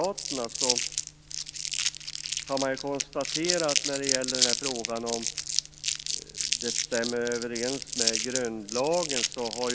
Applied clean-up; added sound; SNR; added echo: none; Crumpling, crinkling; -1 dB; none.